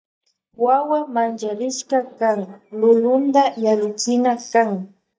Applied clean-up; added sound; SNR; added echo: neural mask model DeepFilterNet 3.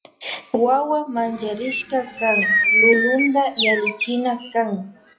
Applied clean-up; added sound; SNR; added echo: classical method WPE with log-MMSE.